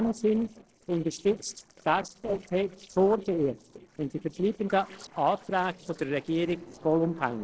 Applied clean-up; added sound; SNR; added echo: neural separator model SepFormer DNS4.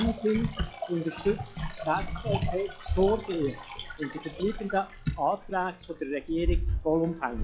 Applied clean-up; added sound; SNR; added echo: classical method log-MMSE.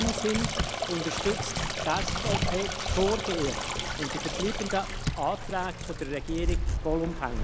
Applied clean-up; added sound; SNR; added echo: none; Tearing + Stream; -1 dB; none.